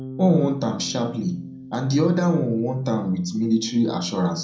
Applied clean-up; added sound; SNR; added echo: none; Bass guitar; 17 dB; reverberation time 0.5 s.